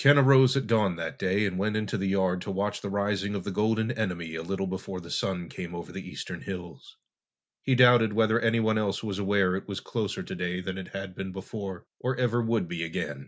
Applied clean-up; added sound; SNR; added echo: none; none; none; none.